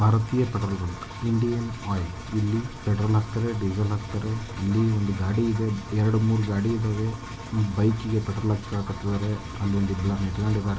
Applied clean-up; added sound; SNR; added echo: none; Engine; 13 dB; none.